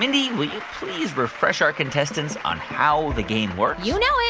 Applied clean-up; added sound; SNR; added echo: none; none; none; none.